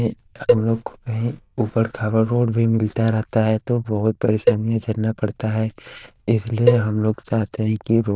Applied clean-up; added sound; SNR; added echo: neural diffusion model UNIVERSE++.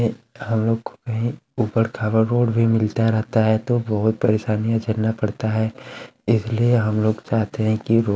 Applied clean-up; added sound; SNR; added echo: none; none; none; none.